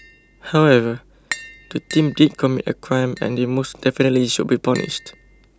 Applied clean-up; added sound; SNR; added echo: none; Tap; 19 dB; none.